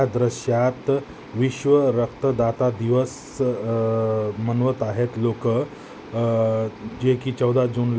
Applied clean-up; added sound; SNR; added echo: none; none; none; none.